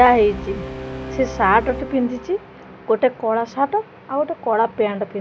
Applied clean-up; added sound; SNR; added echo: none; Brass instrument; 14 dB; none.